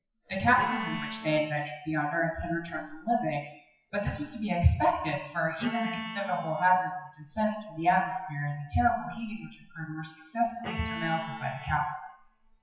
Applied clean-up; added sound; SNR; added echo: classical method WPE with log-MMSE.